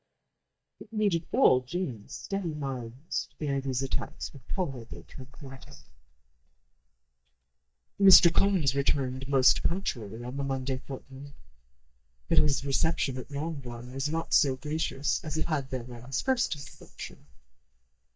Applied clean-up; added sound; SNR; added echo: neural mask model DeepFilterNet 3.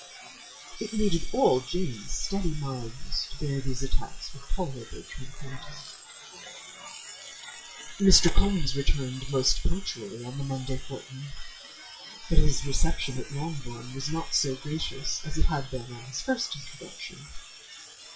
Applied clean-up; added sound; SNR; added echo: classical method WPE with log-MMSE.